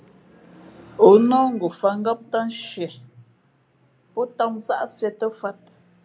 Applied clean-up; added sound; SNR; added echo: none; none; none; none.